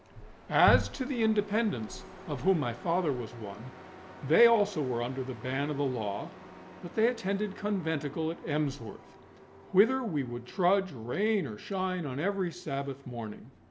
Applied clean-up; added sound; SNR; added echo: none; Truck; 19 dB; reverberation time 1.1 s.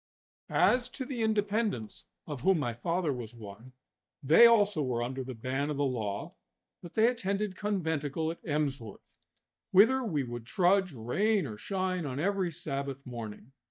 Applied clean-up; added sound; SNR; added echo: neural mask model DeepFilterNet 3.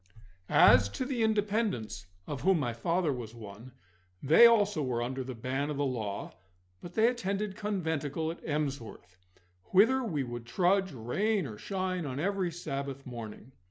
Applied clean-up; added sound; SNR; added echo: none; none; none; none.